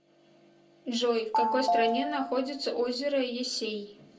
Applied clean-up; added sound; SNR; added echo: none; Telephone; 1 dB; reverberation time 0.2 s.